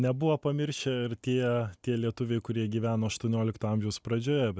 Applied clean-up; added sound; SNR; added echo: none; none; none; none.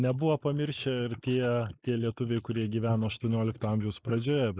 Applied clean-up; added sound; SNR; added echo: neural mask model Resemble Enhance denoiser.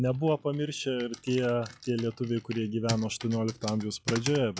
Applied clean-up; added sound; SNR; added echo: classical method log-MMSE.